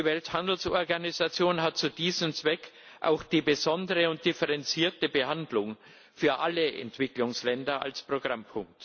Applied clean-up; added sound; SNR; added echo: none; none; none; none.